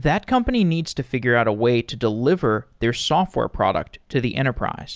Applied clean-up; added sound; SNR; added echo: none; none; none; none.